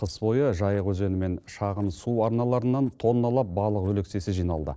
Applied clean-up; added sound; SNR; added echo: neural separator model SepFormer DNS4.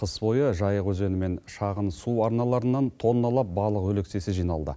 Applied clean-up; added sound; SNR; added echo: none; none; none; none.